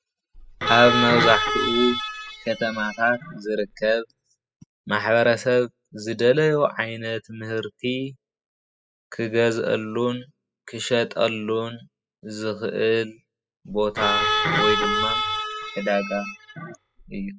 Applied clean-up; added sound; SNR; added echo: classical method spectral subtraction.